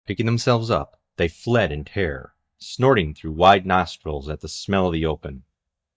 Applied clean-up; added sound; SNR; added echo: neural mask model DeepFilterNet 3.